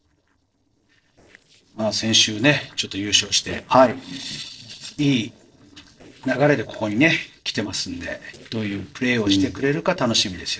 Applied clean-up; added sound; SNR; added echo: neural separator model SepFormer DNS4.